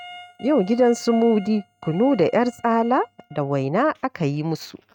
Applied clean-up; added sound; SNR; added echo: neural mask model RNNoise.